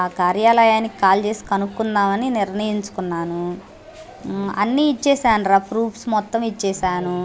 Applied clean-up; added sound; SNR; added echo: none; none; none; none.